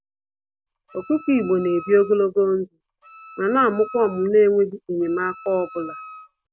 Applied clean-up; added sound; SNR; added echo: none; Wind instrument, woodwind instrument; 19 dB; none.